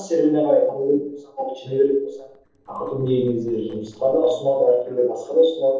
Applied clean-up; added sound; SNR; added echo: neural separator model SepFormer DNS4.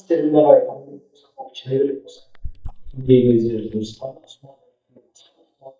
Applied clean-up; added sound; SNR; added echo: neural mask model DeepFilterNet 3.